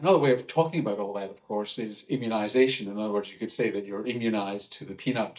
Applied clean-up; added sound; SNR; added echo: neural mask model DeepFilterNet 3.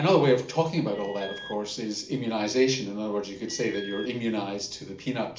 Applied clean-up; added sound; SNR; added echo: none; Alarm; 17 dB; reverberation time 0.4 s.